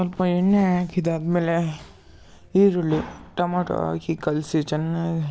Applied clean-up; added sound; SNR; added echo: none; none; none; none.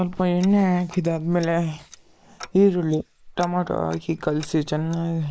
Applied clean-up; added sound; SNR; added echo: neural mask model Resemble Enhance denoiser.